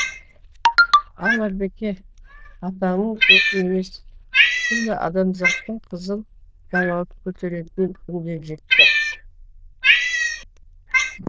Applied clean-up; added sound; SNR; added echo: neural diffusion model UNIVERSE++.